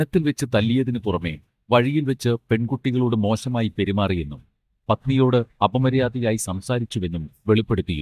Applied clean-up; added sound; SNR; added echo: neural mask model DeepFilterNet 3.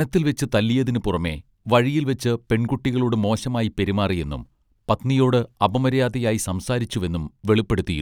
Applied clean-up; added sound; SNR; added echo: none; none; none; none.